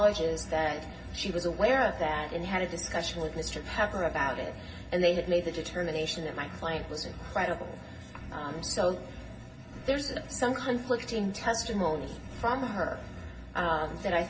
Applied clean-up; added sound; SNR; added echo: none; none; none; reverberation time 0.4 s.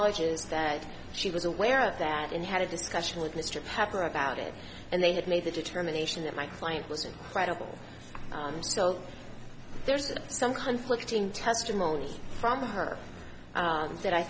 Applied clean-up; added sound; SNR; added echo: none; none; none; none.